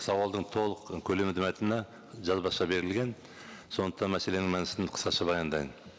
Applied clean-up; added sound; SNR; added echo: none; none; none; none.